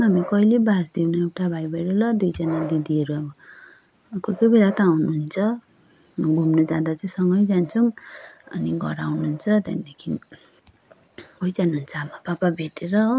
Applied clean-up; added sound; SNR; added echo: none; none; none; none.